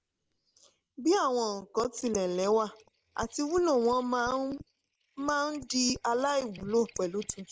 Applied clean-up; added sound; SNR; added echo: neural mask model Resemble Enhance denoiser.